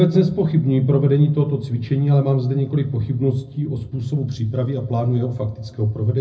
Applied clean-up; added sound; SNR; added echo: none; none; none; reverberation time 0.4 s.